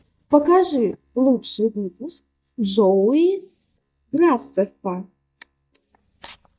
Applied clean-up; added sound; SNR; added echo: neural mask model DeepFilterNet 3.